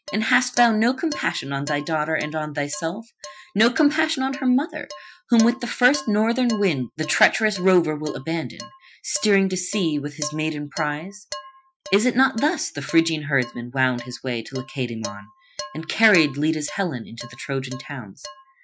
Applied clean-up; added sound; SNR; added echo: classical method Wiener filter.